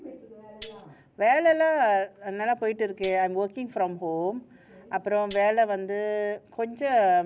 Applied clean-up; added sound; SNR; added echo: none; Tambourine; 11 dB; none.